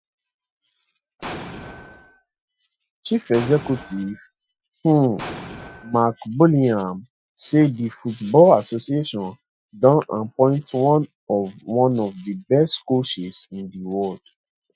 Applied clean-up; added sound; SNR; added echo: classical method Wiener filter.